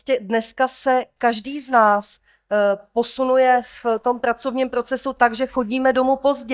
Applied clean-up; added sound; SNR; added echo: neural mask model DeepFilterNet 3.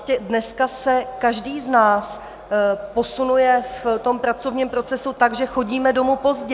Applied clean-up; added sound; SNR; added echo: none; none; none; none.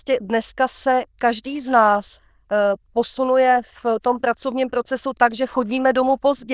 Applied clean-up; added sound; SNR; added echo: neural diffusion model UNIVERSE++.